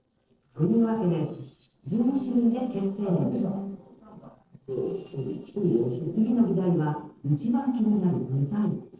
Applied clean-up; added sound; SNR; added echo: neural separator model SepFormer DNS4.